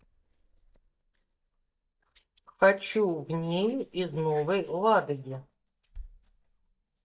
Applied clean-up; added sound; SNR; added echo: neural mask model DeepFilterNet 3.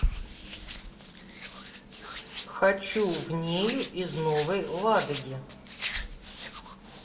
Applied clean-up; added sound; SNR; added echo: none; Hands; 12 dB; reverberation time 1.0 s.